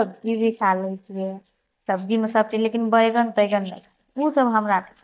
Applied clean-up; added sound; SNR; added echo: neural mask model DeepFilterNet 3.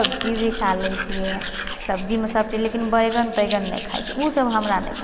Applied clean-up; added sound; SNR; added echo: none; Domestic sounds, home sounds; 8 dB; none.